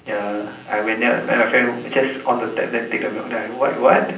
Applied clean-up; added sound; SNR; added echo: none; none; none; reverberation time 0.6 s.